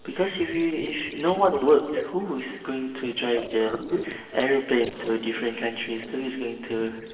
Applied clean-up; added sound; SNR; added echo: neural separator model SepFormer DNS4.